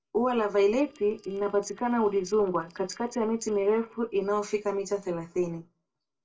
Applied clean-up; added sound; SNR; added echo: neural separator model SepFormer DNS4.